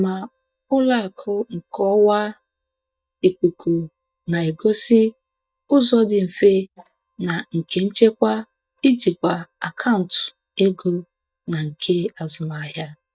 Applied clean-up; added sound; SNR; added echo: neural mask model DeepFilterNet 3.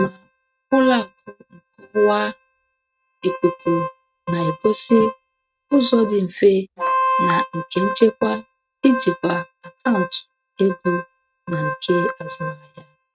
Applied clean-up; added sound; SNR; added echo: neural mask model RNNoise.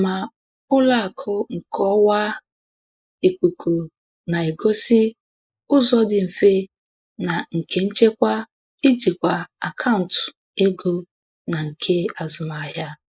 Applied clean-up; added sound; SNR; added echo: neural mask model Resemble Enhance denoiser.